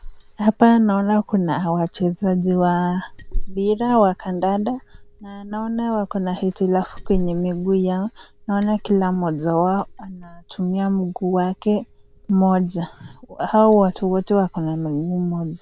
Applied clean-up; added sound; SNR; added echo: none; Liquid; 14 dB; none.